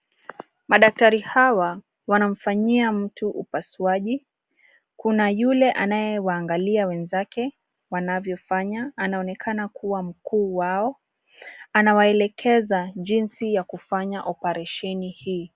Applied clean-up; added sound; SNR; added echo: none; none; none; none.